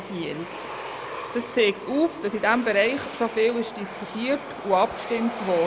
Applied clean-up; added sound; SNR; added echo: none; Aircraft; 11 dB; none.